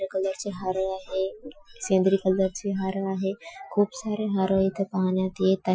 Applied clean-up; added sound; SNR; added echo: classical method Wiener filter.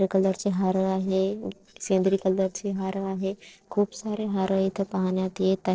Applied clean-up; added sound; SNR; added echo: neural separator model SepFormer DNS4.